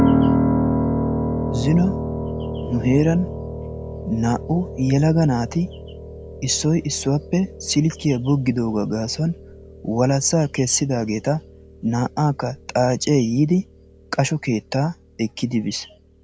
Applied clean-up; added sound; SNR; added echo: none; Piano; 5 dB; none.